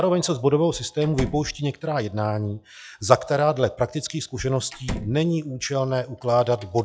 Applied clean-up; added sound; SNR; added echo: classical method log-MMSE.